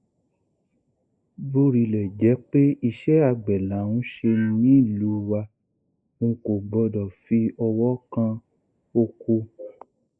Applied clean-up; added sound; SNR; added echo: neural mask model Resemble Enhance denoiser.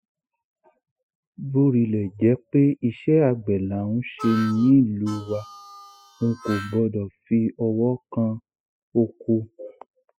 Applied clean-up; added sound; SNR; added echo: classical method spectral subtraction.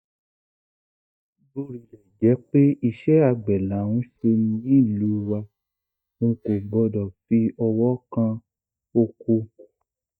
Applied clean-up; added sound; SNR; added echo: neural mask model DeepFilterNet 3.